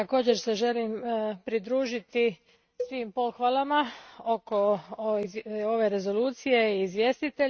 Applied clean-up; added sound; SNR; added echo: neural mask model RNNoise.